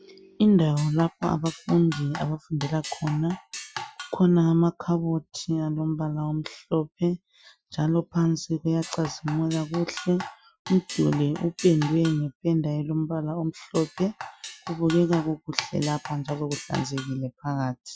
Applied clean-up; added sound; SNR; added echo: classical method Wiener filter.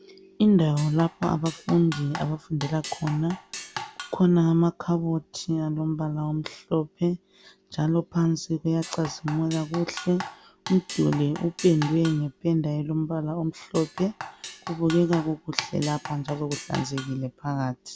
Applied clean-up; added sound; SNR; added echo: none; Drum kit; 13 dB; none.